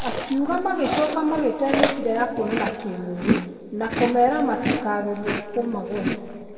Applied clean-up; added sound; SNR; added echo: none; Chewing, mastication; 5 dB; reverberation time 2.1 s.